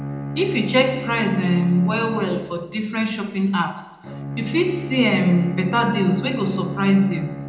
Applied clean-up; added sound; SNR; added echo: none; Bowed string instrument; 9 dB; reverberation time 0.7 s.